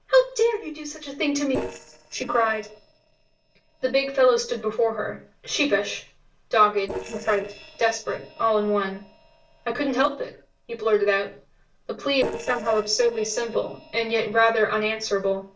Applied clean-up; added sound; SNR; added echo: neural separator model SepFormer DNS4.